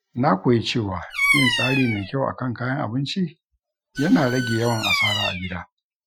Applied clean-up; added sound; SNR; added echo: classical method Wiener filter.